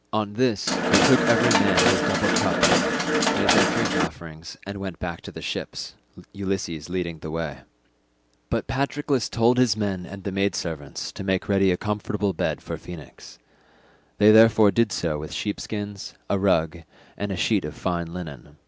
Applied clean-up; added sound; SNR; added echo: none; Mechanisms; -4 dB; none.